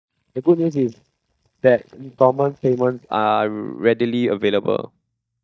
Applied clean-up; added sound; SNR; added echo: neural mask model DeepFilterNet 3.